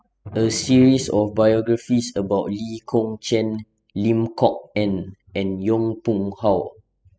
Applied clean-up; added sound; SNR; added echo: classical method spectral subtraction.